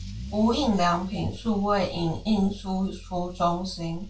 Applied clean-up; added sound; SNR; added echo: none; Engine starting / Accelerating, revving, vroom / Car; 15 dB; reverberation time 0.2 s.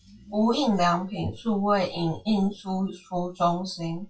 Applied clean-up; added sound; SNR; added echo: classical method WPE with log-MMSE.